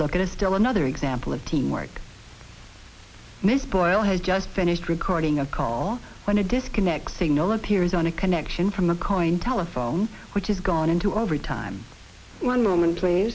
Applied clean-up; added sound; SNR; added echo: none; none; none; none.